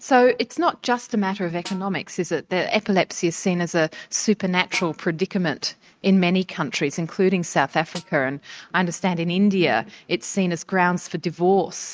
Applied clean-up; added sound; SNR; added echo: neural mask model RNNoise.